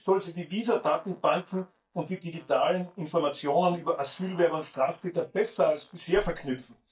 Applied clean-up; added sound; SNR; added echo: neural mask model DeepFilterNet 3.